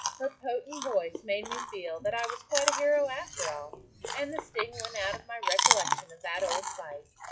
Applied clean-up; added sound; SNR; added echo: classical method WPE with log-MMSE.